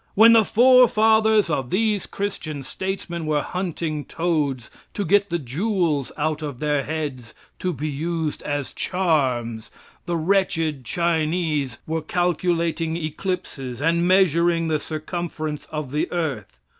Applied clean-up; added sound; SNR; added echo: none; none; none; none.